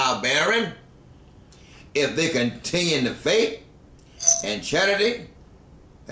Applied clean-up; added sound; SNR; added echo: none; Glass; -3 dB; none.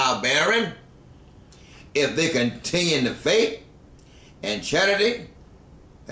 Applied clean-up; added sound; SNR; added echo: none; none; none; none.